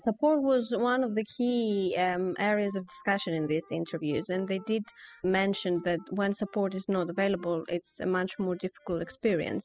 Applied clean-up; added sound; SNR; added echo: classical method spectral subtraction.